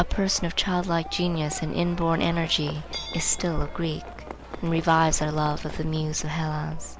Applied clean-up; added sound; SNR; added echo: none; Livestock, farm animals, working animals; 14 dB; none.